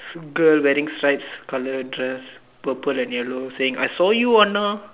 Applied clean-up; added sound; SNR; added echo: none; none; none; none.